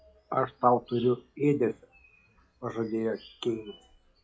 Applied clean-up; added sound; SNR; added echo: classical method log-MMSE.